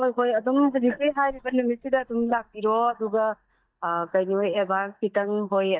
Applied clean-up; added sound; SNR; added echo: neural mask model DeepFilterNet 3.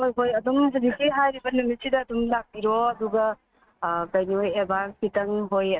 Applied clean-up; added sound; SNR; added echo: neural mask model RNNoise.